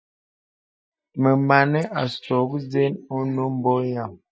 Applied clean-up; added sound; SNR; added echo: neural mask model DeepFilterNet 3.